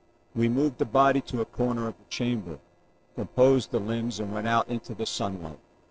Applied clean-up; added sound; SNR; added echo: neural separator model SepFormer DNS4.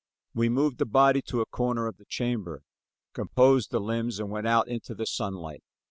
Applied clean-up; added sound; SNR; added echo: none; none; none; none.